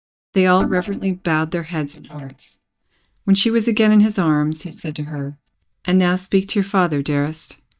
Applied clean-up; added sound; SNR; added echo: neural mask model DeepFilterNet 3.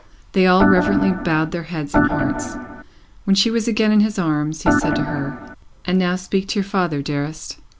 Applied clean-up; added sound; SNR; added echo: none; Organ; 0 dB; none.